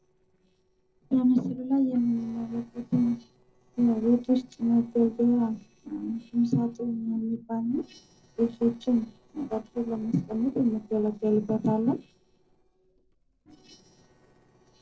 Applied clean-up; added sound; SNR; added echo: neural separator model SepFormer DNS4.